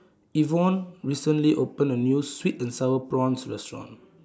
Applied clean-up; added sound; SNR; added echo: none; none; none; none.